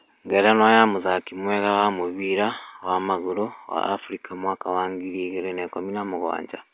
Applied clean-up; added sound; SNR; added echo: none; none; none; none.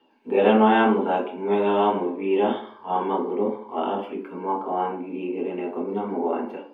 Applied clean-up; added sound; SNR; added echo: none; none; none; reverberation time 0.5 s.